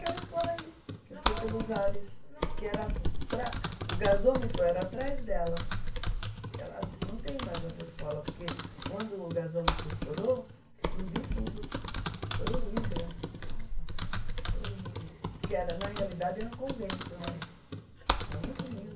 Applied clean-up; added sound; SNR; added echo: none; Typing; -3 dB; reverberation time 0.2 s.